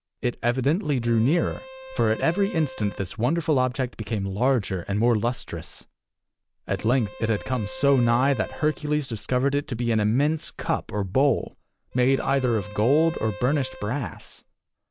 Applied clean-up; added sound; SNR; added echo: none; Bowed string instrument; 18 dB; none.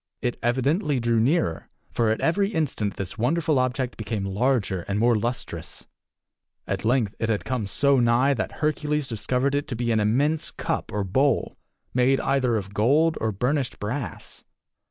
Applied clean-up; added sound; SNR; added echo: none; none; none; none.